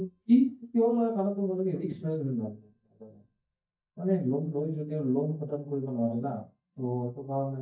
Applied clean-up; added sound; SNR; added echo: neural mask model DeepFilterNet 3.